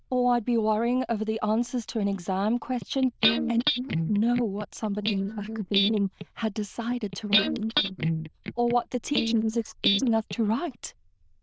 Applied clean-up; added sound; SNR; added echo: neural diffusion model UNIVERSE++.